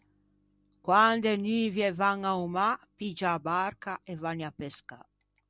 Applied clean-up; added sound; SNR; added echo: none; none; none; none.